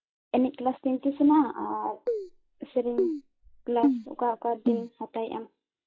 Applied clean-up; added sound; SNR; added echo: classical method log-MMSE.